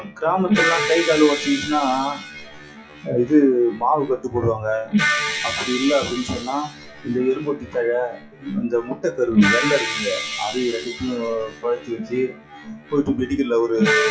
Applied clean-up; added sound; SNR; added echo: classical method WPE with log-MMSE.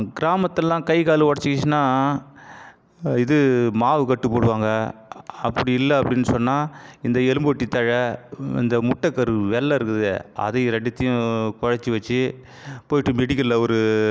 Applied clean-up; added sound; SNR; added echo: none; none; none; none.